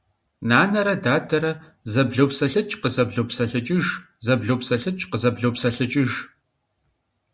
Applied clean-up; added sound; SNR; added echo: none; none; none; none.